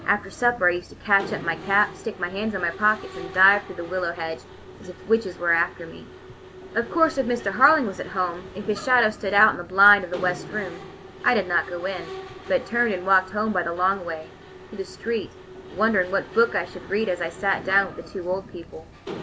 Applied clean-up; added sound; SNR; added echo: none; Mechanisms; 15 dB; none.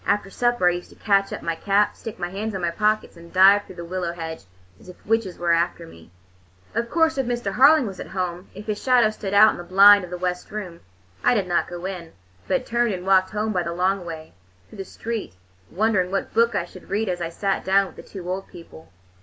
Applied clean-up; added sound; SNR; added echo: none; none; none; none.